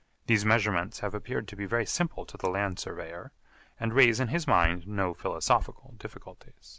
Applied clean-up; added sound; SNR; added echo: none; none; none; none.